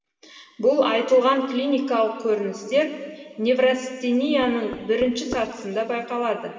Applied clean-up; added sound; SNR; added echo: none; Knock; 16 dB; reverberation time 2.5 s.